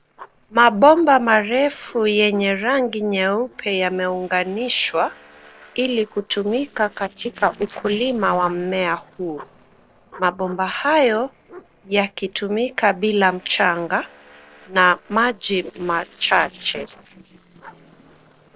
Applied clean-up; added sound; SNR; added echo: neural separator model SepFormer DNS4.